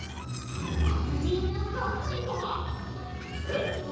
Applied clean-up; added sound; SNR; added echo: neural separator model SepFormer DNS4.